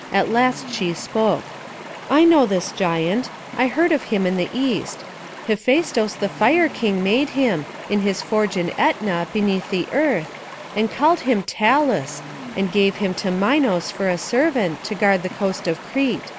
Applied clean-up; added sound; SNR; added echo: none; Stream; 14 dB; none.